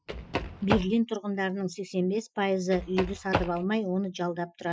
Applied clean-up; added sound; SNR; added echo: classical method Wiener filter.